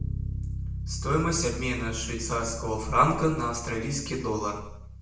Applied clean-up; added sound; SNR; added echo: none; Bass guitar; 6 dB; reverberation time 0.7 s.